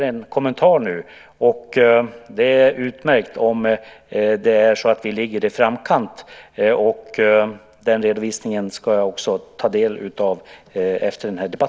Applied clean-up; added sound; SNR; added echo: none; none; none; none.